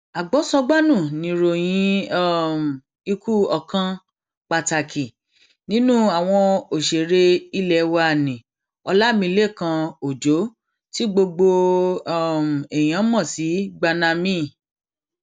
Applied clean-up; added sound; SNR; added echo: none; none; none; none.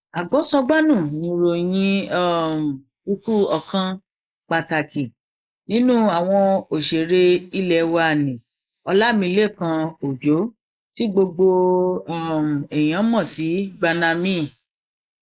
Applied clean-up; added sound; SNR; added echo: neural mask model Resemble Enhance denoiser.